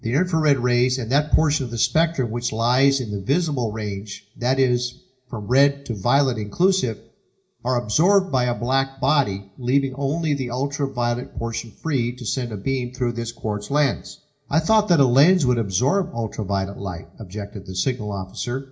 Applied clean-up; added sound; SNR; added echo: none; none; none; reverberation time 0.4 s.